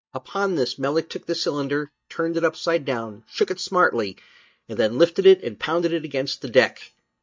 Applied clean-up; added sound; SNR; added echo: neural mask model DeepFilterNet 3.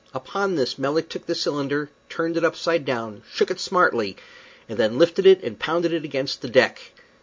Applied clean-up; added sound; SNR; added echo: none; none; none; none.